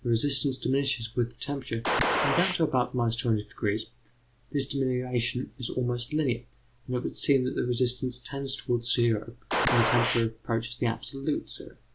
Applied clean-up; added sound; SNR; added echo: none; Gunshot, gunfire; -1 dB; none.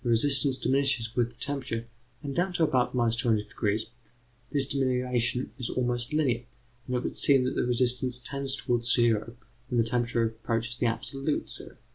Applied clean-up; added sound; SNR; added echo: none; none; none; none.